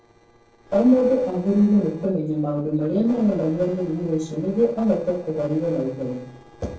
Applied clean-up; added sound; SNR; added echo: neural separator model SepFormer DNS4.